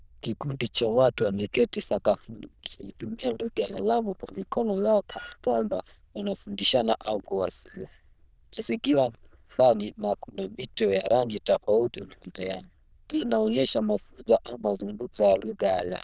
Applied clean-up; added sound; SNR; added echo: neural diffusion model UNIVERSE++.